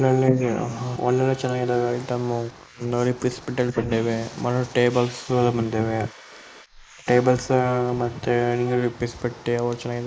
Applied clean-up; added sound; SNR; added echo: neural mask model Resemble Enhance denoiser.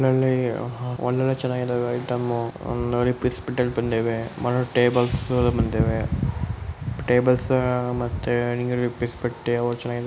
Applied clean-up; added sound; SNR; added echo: none; none; none; none.